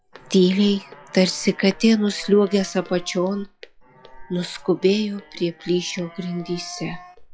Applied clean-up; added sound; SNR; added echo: classical method log-MMSE.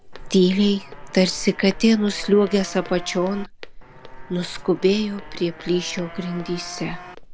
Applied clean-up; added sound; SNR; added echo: none; Walk, footsteps + Motorcycle; 14 dB; none.